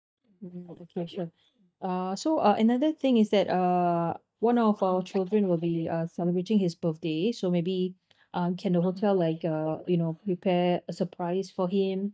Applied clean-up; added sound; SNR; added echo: neural mask model DeepFilterNet 3.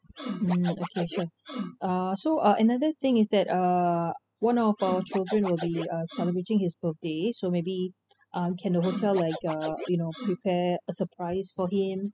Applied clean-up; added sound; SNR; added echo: classical method spectral subtraction.